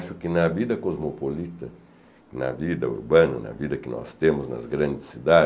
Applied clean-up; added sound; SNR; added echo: none; none; none; none.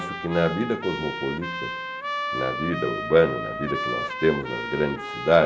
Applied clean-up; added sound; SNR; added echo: none; Trumpet; 6 dB; none.